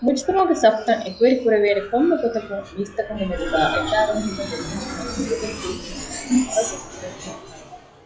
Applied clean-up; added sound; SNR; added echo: classical method log-MMSE.